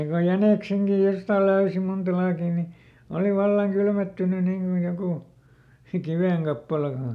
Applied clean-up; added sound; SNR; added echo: none; none; none; none.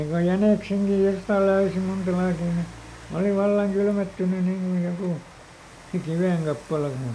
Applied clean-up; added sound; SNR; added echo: none; Rain; 20 dB; none.